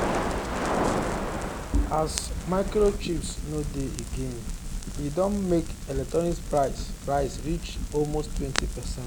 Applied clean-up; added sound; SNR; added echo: none; Crackle; 1 dB; none.